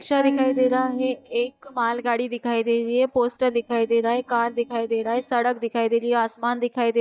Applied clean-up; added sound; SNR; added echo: neural mask model DeepFilterNet 3.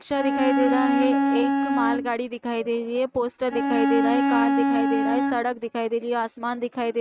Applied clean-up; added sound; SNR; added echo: neural mask model RNNoise.